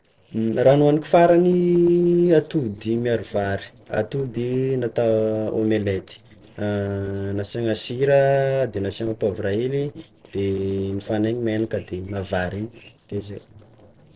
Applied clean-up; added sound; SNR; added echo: neural separator model SepFormer DNS4.